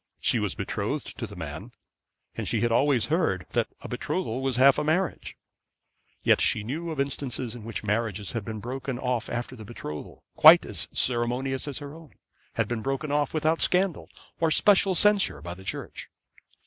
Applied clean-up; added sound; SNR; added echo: none; none; none; none.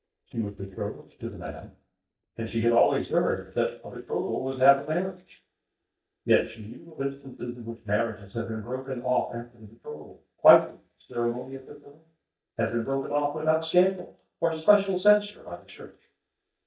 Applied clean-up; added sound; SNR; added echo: neural mask model DeepFilterNet 3.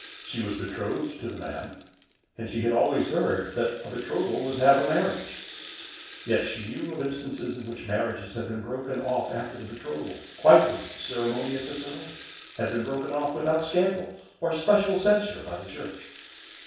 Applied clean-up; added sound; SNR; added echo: none; Rattle (instrument); 20 dB; reverberation time 0.7 s.